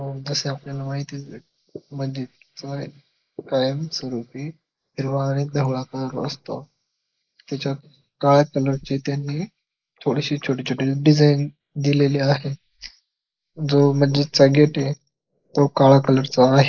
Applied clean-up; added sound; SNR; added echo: neural mask model Resemble Enhance denoiser.